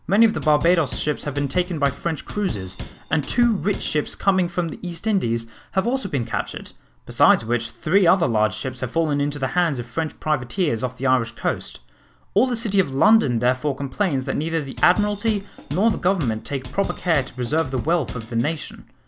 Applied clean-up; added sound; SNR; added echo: none; Drum / Drum kit; 12 dB; none.